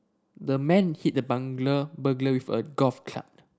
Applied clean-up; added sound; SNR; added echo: none; none; none; none.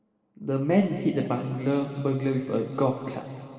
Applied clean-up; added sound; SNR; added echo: none; none; none; reverberation time 2.4 s.